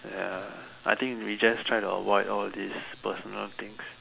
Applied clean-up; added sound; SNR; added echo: none; none; none; none.